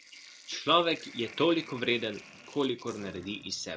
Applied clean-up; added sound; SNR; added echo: none; Sink (filling or washing); 19 dB; none.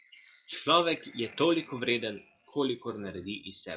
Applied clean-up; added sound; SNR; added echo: classical method log-MMSE.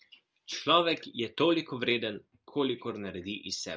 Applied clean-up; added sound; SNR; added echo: none; none; none; none.